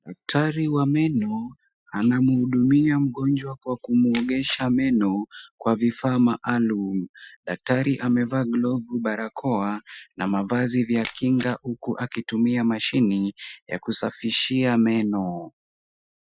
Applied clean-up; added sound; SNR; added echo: classical method Wiener filter.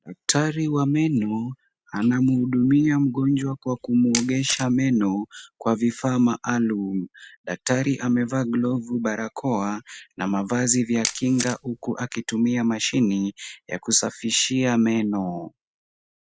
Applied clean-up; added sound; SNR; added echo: none; Camera; 10 dB; none.